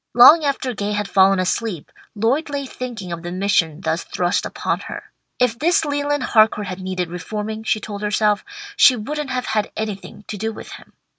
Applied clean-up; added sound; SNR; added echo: none; none; none; none.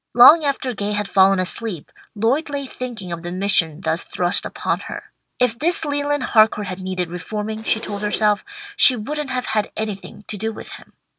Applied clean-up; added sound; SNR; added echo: none; Zipper (clothing); 18 dB; none.